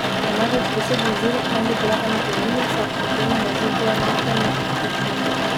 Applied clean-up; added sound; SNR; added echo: none; Rain; -4 dB; none.